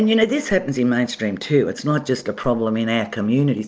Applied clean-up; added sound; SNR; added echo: neural separator model SepFormer DNS4.